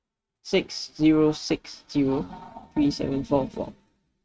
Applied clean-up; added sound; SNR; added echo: neural mask model RNNoise.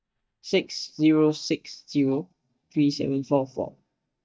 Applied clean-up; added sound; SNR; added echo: neural mask model DeepFilterNet 3.